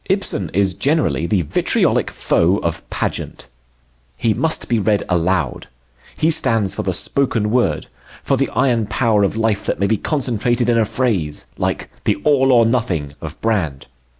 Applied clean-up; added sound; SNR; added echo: none; none; none; none.